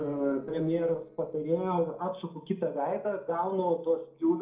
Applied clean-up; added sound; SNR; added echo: neural separator model SepFormer DNS4.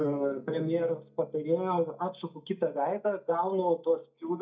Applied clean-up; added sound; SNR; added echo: neural mask model DeepFilterNet 3.